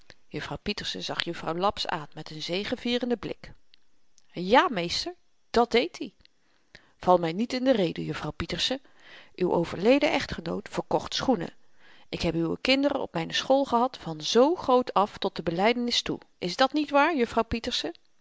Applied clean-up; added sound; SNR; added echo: none; none; none; none.